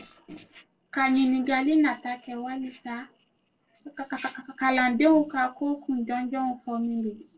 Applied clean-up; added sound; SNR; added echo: neural separator model SepFormer DNS4.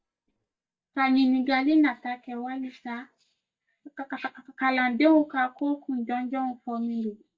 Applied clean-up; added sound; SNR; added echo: neural mask model DeepFilterNet 3.